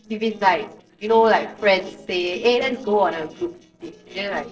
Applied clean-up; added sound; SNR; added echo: neural separator model SepFormer DNS4.